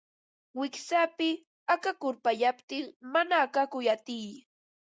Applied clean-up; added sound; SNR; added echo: none; none; none; none.